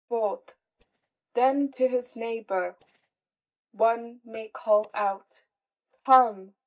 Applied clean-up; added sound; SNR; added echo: neural mask model DeepFilterNet 3.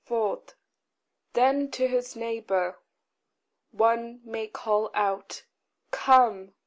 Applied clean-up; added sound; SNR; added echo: none; none; none; none.